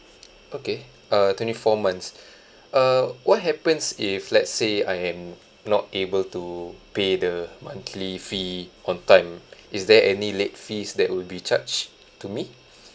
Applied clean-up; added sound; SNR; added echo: none; none; none; none.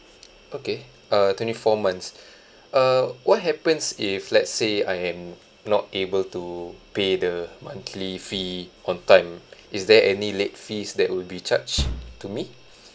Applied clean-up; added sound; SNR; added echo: none; Bass drum; 7 dB; none.